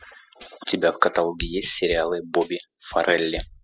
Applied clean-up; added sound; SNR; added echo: classical method spectral subtraction.